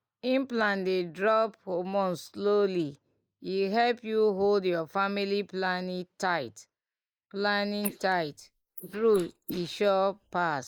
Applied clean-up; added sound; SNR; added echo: neural mask model Resemble Enhance denoiser.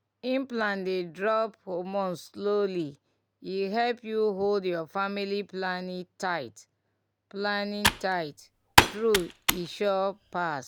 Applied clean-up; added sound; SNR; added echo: none; Computer keyboard; -2 dB; none.